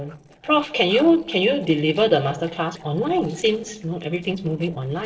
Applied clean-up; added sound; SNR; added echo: neural separator model SepFormer DNS4.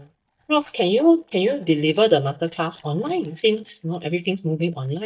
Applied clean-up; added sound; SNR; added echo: neural mask model DeepFilterNet 3.